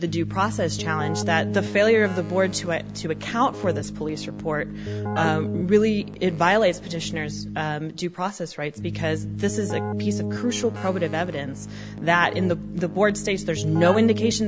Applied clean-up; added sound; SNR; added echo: none; Keyboard (musical); 7 dB; none.